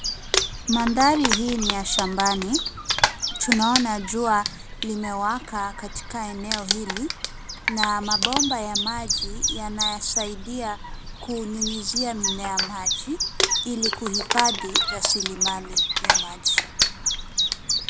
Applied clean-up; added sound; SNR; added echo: none; Crumpling, crinkling + Chirp, tweet; -1 dB; none.